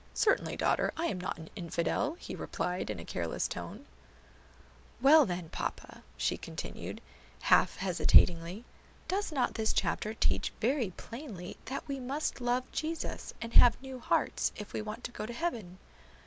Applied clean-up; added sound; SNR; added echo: none; none; none; none.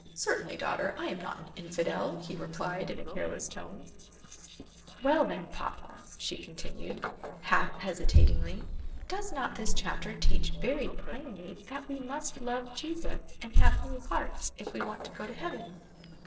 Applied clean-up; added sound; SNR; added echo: neural separator model SepFormer DNS4.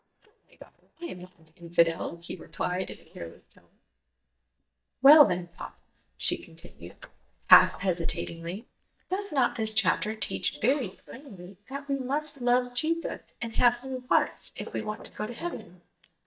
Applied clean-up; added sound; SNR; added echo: neural mask model DeepFilterNet 3.